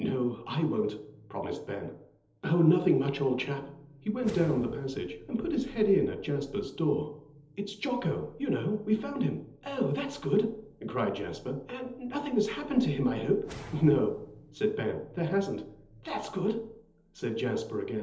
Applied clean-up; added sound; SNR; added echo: neural separator model SepFormer DNS4.